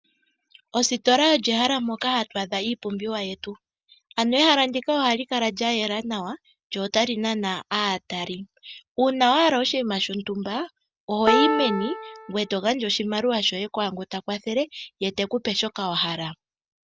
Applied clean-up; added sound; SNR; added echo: none; Piano; 2 dB; none.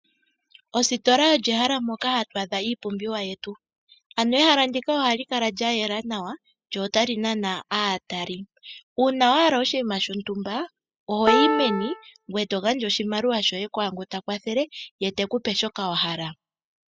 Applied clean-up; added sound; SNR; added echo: classical method spectral subtraction.